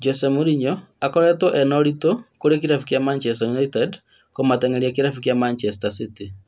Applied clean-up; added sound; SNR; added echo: none; none; none; none.